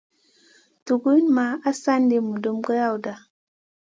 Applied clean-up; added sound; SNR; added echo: none; none; none; none.